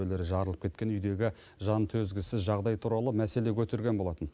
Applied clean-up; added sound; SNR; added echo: none; none; none; none.